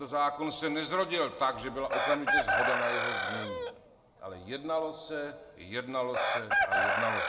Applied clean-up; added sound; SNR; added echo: none; Chicken, rooster; -1 dB; reverberation time 1.4 s.